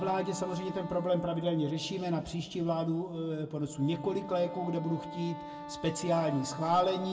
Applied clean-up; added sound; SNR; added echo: none; Wind instrument, woodwind instrument; 13 dB; reverberation time 1.2 s.